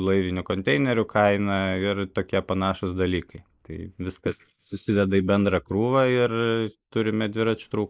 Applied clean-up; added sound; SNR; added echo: neural mask model Resemble Enhance denoiser.